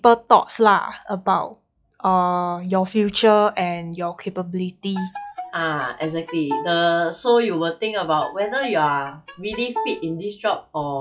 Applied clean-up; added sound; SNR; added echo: classical method log-MMSE.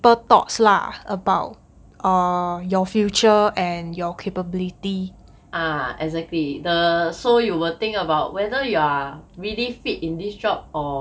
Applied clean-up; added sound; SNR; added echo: none; none; none; none.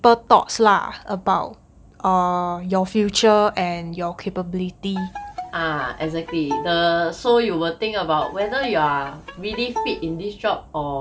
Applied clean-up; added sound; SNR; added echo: none; Bowed string instrument; 12 dB; none.